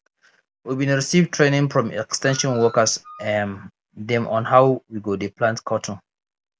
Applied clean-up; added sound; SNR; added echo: none; Screech; 19 dB; none.